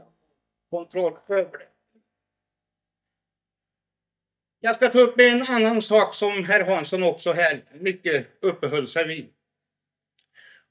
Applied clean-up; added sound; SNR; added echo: neural mask model DeepFilterNet 3.